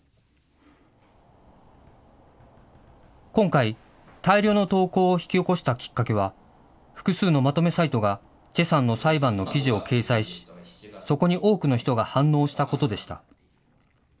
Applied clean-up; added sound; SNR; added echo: none; none; none; none.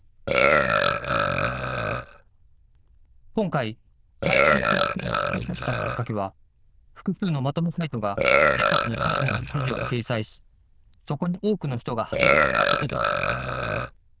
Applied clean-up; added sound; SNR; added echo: neural diffusion model UNIVERSE++.